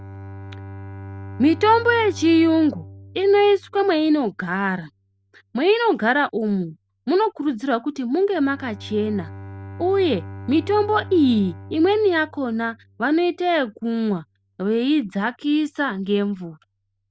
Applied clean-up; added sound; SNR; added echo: none; Bowed string instrument; 18 dB; none.